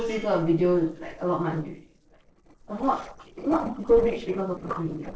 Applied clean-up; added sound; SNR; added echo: neural separator model SepFormer DNS4.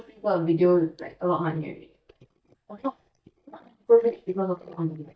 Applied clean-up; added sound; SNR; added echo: neural mask model DeepFilterNet 3.